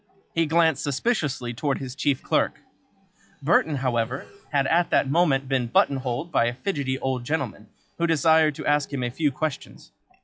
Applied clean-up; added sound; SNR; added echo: classical method log-MMSE.